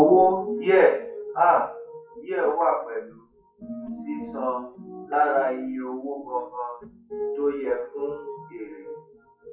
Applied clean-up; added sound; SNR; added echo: classical method WPE with log-MMSE.